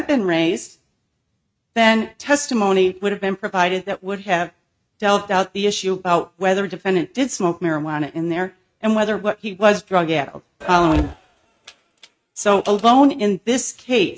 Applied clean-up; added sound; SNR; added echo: neural mask model RNNoise.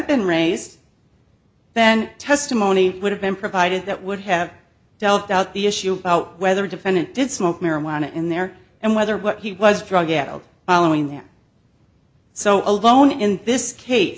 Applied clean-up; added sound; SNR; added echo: none; none; none; none.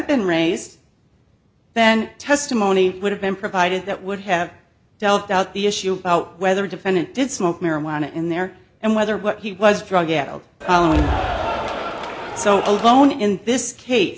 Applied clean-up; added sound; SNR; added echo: none; Cheering; 4 dB; none.